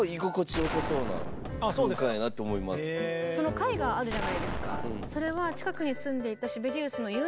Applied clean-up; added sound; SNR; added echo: none; Gunshot, gunfire; 6 dB; none.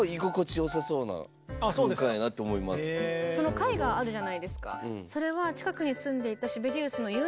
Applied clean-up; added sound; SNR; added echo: none; none; none; none.